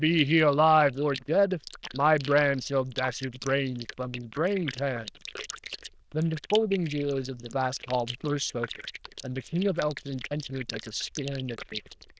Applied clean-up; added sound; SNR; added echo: neural diffusion model UNIVERSE++.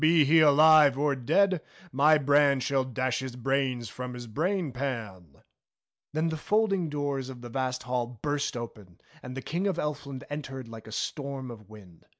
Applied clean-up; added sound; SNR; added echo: none; none; none; none.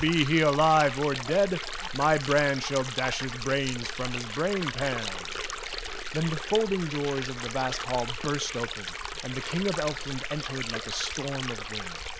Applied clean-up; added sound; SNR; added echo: none; Stream; 6 dB; none.